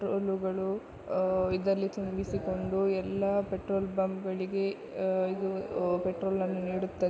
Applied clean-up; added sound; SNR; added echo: none; none; none; none.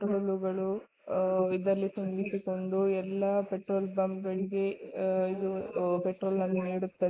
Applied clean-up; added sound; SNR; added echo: neural mask model Resemble Enhance denoiser.